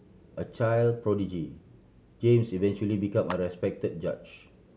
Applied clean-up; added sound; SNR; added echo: none; Clapping; 17 dB; none.